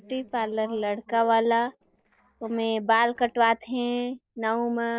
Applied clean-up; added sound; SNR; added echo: neural separator model SepFormer DNS4.